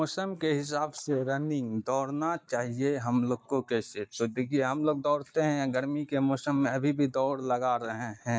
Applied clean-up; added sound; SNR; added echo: neural mask model DeepFilterNet 3.